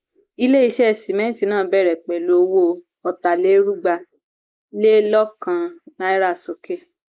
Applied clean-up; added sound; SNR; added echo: neural mask model Resemble Enhance denoiser.